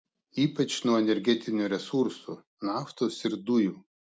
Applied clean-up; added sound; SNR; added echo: none; none; none; none.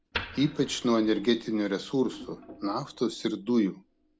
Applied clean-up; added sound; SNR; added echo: none; Wood; 16 dB; none.